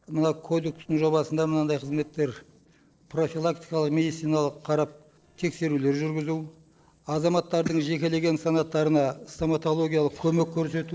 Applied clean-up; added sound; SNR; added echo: neural separator model SepFormer DNS4.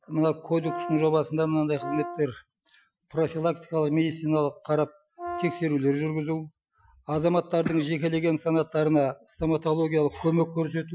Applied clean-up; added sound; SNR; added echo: classical method Wiener filter.